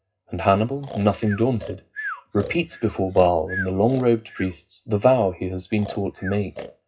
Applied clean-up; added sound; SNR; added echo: classical method WPE with log-MMSE.